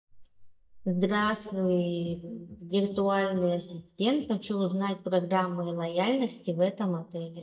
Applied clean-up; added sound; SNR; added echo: neural mask model DeepFilterNet 3.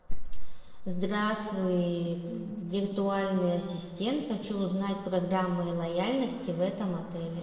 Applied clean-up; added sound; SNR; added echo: neural separator model SepFormer DNS4.